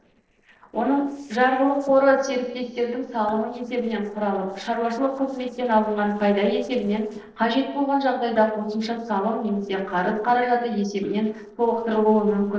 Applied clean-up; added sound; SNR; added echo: neural separator model SepFormer DNS4.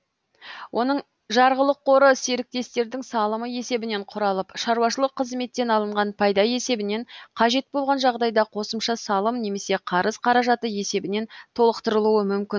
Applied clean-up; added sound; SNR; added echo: none; none; none; none.